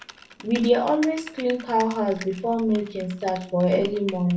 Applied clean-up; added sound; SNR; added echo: none; Typing; 18 dB; reverberation time 0.3 s.